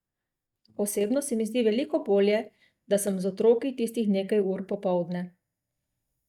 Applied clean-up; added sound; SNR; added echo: neural mask model DeepFilterNet 3.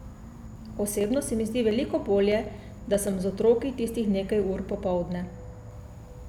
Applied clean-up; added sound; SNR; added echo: none; Insect / Frog; 13 dB; none.